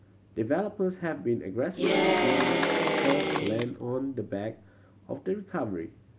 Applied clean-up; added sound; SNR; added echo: none; Applause / Cheering; -4 dB; none.